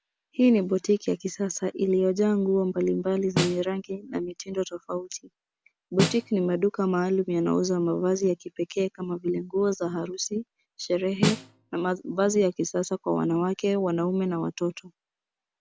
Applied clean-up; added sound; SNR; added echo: none; Snare drum; 4 dB; none.